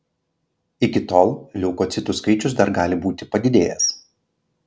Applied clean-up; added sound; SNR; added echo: none; none; none; none.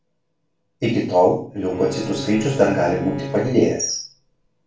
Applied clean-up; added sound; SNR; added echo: none; Bowed string instrument; 11 dB; reverberation time 0.4 s.